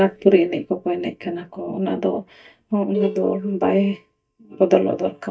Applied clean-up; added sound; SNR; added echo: neural mask model DeepFilterNet 3.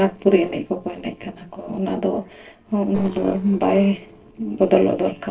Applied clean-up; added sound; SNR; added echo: neural separator model SepFormer DNS4.